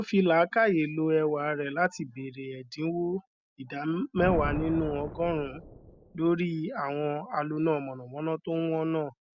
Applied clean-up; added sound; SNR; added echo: none; Thunder; 14 dB; none.